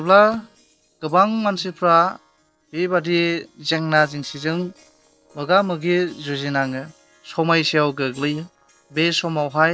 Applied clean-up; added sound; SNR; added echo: neural separator model SepFormer DNS4.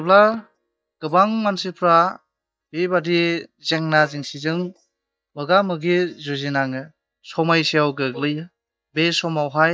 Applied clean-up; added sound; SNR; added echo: neural mask model DeepFilterNet 3.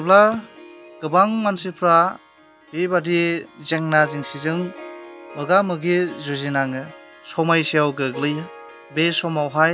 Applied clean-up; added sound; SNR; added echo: none; Harp; 20 dB; none.